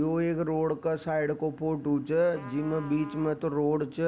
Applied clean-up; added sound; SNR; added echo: none; Trumpet; 19 dB; none.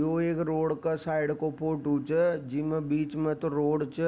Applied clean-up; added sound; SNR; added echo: none; none; none; none.